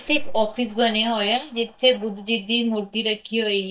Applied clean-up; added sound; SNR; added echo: neural mask model DeepFilterNet 3.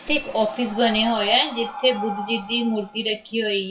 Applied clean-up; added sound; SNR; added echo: classical method WPE with log-MMSE.